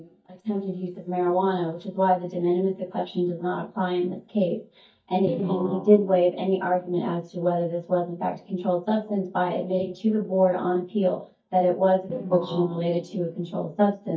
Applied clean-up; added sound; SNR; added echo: neural mask model DeepFilterNet 3.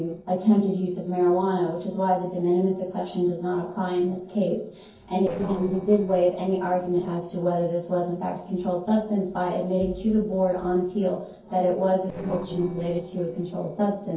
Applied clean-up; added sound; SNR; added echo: neural separator model SepFormer DNS4.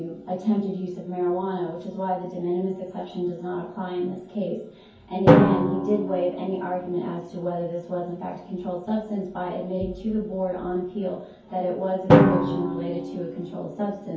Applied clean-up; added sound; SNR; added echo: none; Drum; -1 dB; reverberation time 0.6 s.